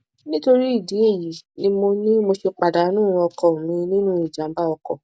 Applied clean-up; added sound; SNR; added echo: none; none; none; none.